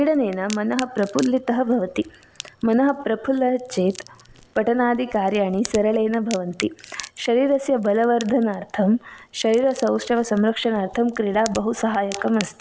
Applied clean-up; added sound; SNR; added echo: none; Crack; 19 dB; none.